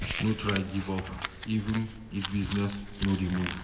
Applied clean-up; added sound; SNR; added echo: none; Crumpling, crinkling; 7 dB; reverberation time 1.3 s.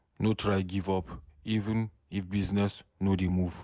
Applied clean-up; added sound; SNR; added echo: none; none; none; none.